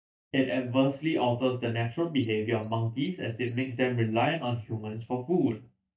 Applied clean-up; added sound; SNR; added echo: neural mask model DeepFilterNet 3.